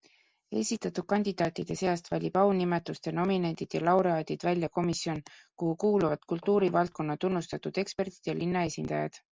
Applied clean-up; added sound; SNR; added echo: neural mask model Resemble Enhance denoiser.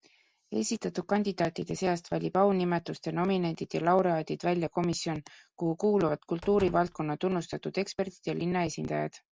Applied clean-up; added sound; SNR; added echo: none; Slam; 19 dB; none.